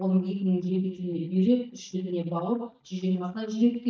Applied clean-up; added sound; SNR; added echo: neural mask model DeepFilterNet 3.